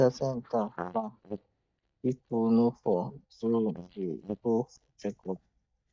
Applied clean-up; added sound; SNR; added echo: neural mask model DeepFilterNet 3.